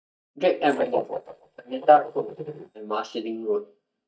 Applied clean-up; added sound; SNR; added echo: neural mask model DeepFilterNet 3.